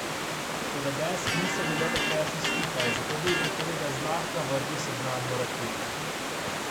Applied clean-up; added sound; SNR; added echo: none; Electric guitar + Stream / Liquid; -4 dB; none.